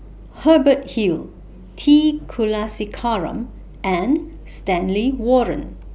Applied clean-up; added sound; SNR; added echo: none; none; none; none.